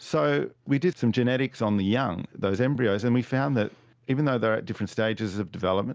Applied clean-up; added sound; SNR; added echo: none; none; none; none.